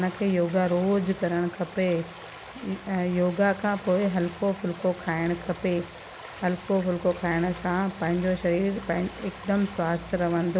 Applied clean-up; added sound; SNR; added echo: none; Stream; 17 dB; none.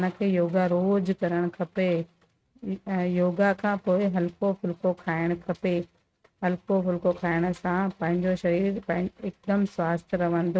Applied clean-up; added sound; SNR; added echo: neural mask model RNNoise.